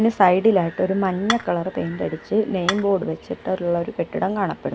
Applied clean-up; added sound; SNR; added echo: none; Dishes, pots, and pans / Chink, clink; 7 dB; none.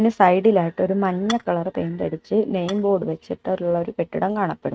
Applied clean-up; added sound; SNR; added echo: neural mask model RNNoise.